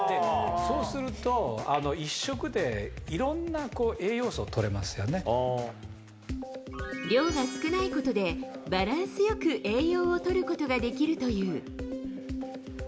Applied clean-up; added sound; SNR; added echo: none; none; none; none.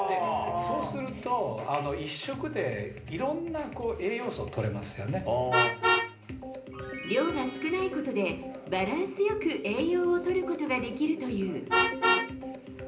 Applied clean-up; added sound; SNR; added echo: none; Vehicle horn, car horn, honking; 5 dB; reverberation time 0.5 s.